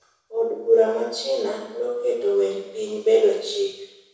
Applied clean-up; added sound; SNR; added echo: none; none; none; reverberation time 1.0 s.